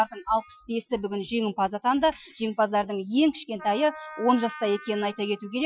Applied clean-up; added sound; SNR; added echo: classical method Wiener filter.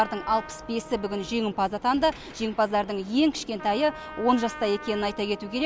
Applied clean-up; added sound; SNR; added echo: none; Trumpet; 17 dB; none.